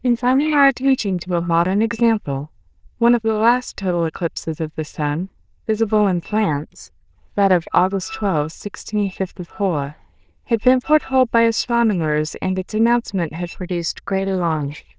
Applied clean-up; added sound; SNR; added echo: neural diffusion model UNIVERSE++.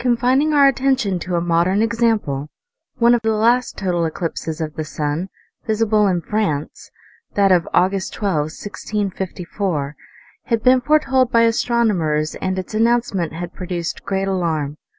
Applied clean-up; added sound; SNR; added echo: none; none; none; none.